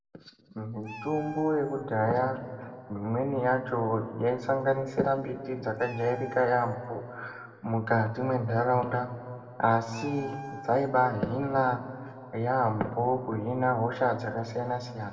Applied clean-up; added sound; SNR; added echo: none; Meow; 19 dB; reverberation time 1.7 s.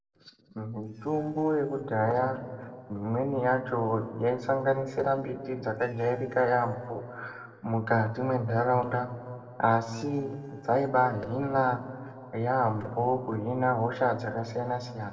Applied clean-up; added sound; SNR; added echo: neural separator model SepFormer DNS4.